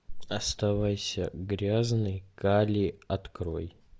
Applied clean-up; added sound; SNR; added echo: none; none; none; none.